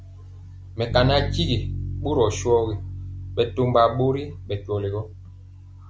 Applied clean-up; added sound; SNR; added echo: none; Bass guitar; 7 dB; none.